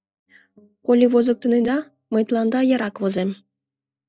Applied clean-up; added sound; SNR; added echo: neural mask model DeepFilterNet 3.